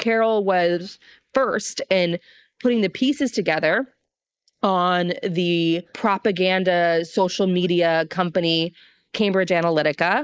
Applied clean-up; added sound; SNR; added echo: neural mask model Resemble Enhance denoiser.